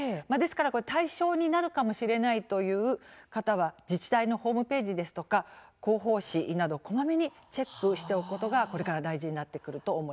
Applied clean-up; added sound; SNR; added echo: none; none; none; none.